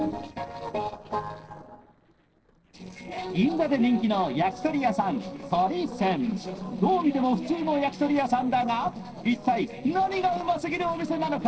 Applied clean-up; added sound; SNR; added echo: neural separator model SepFormer DNS4.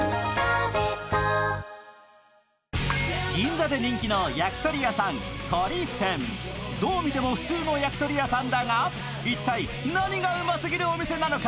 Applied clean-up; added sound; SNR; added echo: none; none; none; none.